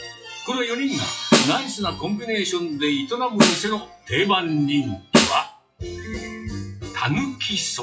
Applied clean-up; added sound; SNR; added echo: classical method WPE with log-MMSE.